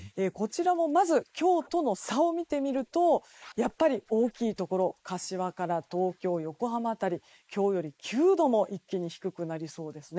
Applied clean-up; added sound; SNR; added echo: neural mask model Resemble Enhance denoiser.